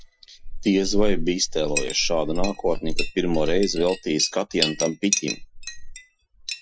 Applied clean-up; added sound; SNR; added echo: classical method Wiener filter.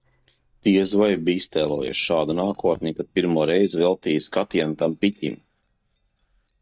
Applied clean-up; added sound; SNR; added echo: neural mask model DeepFilterNet 3.